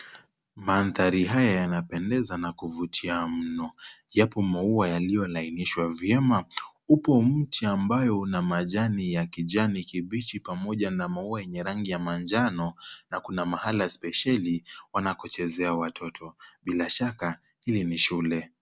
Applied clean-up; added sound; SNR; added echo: none; none; none; none.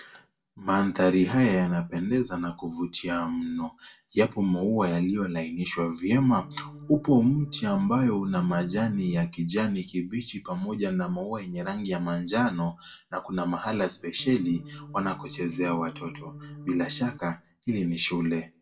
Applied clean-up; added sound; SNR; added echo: none; Organ; 15 dB; reverberation time 0.2 s.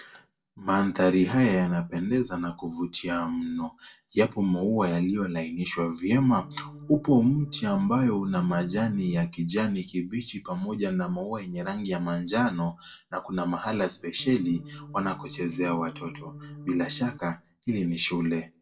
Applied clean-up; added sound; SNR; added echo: neural separator model SepFormer DNS4.